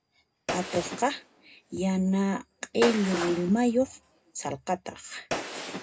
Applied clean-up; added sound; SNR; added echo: none; Gunshot, gunfire; 9 dB; reverberation time 0.2 s.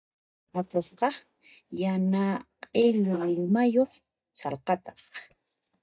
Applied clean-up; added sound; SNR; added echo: neural mask model DeepFilterNet 3.